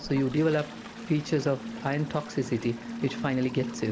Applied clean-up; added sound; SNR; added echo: none; Toilet flush; 18 dB; none.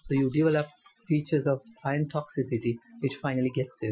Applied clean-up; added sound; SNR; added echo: classical method Wiener filter.